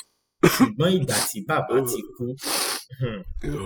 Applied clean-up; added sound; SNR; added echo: classical method spectral subtraction.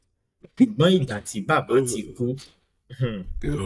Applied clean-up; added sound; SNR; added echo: neural mask model DeepFilterNet 3.